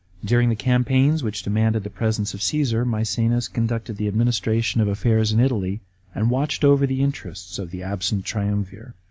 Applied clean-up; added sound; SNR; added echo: none; none; none; none.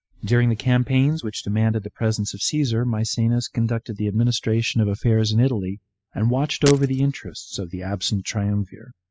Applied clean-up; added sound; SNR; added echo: classical method spectral subtraction.